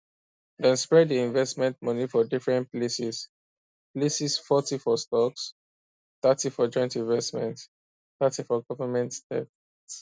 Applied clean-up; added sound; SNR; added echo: none; none; none; none.